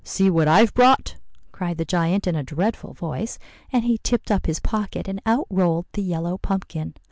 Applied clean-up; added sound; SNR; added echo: none; none; none; none.